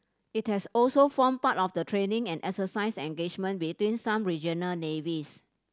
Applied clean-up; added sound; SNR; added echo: none; none; none; none.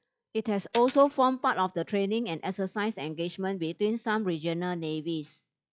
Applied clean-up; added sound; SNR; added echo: classical method log-MMSE.